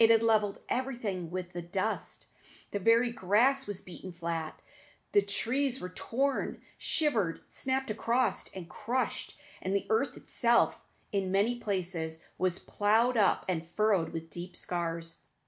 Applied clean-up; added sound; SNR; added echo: none; none; none; none.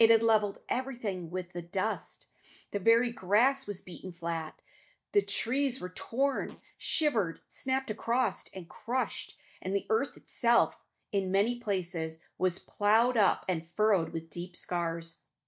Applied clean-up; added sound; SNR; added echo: neural mask model DeepFilterNet 3.